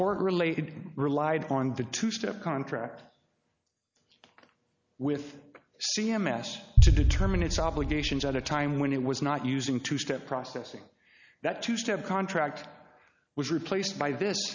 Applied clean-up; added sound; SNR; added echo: none; Boom; -5 dB; none.